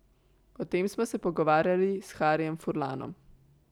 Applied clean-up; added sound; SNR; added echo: none; none; none; none.